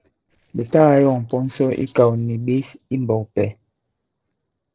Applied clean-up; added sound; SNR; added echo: neural separator model SepFormer DNS4.